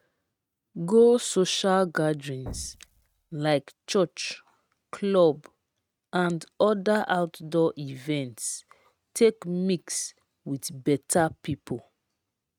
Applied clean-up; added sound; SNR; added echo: neural mask model RNNoise.